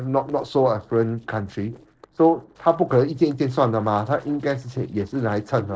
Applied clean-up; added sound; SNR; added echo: neural separator model SepFormer DNS4.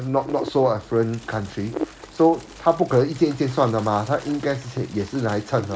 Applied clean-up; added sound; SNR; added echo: none; Wind; 15 dB; none.